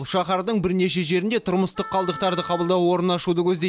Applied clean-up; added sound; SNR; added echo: none; Wind instrument, woodwind instrument; 16 dB; none.